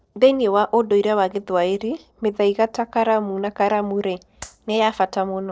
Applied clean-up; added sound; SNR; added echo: neural separator model SepFormer DNS4.